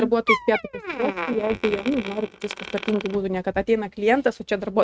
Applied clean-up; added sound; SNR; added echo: neural mask model RNNoise.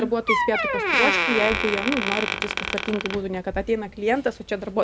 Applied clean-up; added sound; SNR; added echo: none; Door; 1 dB; none.